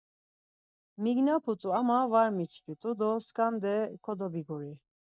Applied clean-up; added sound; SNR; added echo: neural mask model DeepFilterNet 3.